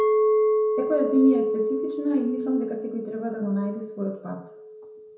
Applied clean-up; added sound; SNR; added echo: none; Chink, clink; 0 dB; reverberation time 0.6 s.